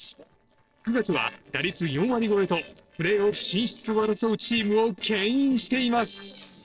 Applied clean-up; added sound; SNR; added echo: neural separator model SepFormer DNS4.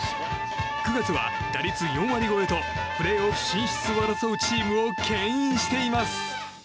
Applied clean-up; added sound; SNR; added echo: none; Wind instrument, woodwind instrument; 5 dB; none.